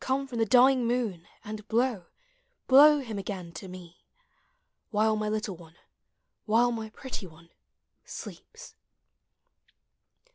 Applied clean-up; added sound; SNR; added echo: none; none; none; none.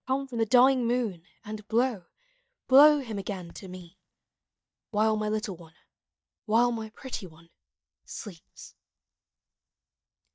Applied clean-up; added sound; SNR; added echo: neural mask model DeepFilterNet 3.